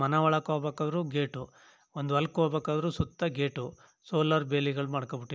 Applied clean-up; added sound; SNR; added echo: none; none; none; none.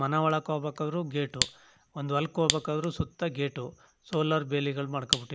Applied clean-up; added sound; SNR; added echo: none; Fire; 7 dB; none.